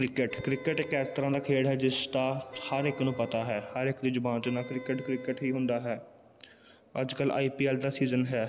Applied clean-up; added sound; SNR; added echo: none; Wind instrument, woodwind instrument; 15 dB; none.